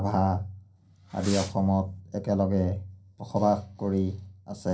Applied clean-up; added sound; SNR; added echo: none; Fireworks; 14 dB; reverberation time 0.3 s.